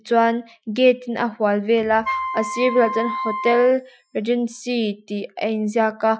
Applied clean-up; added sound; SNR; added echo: classical method Wiener filter.